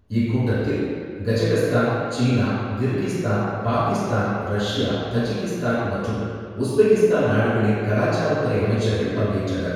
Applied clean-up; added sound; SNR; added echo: none; none; none; reverberation time 1.9 s.